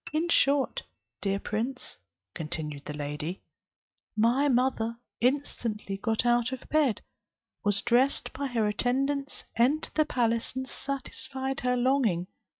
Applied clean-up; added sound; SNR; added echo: neural mask model RNNoise.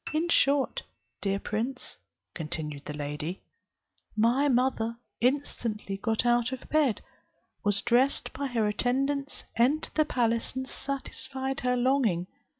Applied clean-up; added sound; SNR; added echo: none; Piano; 20 dB; none.